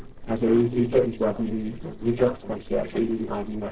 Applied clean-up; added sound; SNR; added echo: neural separator model SepFormer DNS4.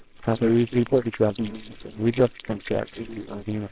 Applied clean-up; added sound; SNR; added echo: neural separator model SepFormer WHAMR!.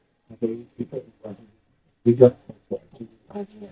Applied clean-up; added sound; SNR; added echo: neural mask model DeepFilterNet 3.